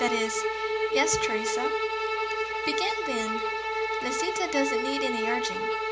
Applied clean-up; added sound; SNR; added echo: none; Bowed string instrument; -4 dB; reverberation time 0.4 s.